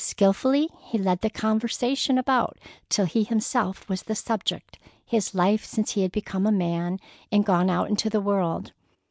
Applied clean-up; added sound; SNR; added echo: none; none; none; none.